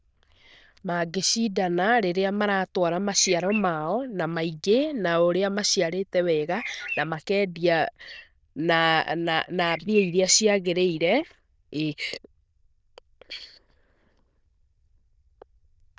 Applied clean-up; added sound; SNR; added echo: neural diffusion model UNIVERSE++.